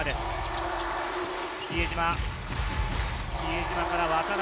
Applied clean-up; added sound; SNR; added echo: none; none; none; none.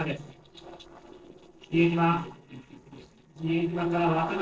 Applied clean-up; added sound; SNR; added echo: neural separator model SepFormer DNS4.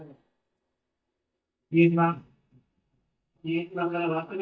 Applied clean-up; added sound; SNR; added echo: neural mask model DeepFilterNet 3.